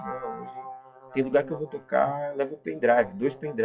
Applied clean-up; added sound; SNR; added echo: classical method WPE with log-MMSE.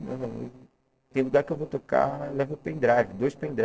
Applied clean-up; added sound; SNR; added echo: neural separator model SepFormer DNS4.